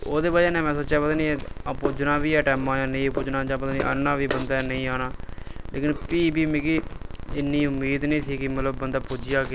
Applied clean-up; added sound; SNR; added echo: none; Rattle (instrument); 14 dB; none.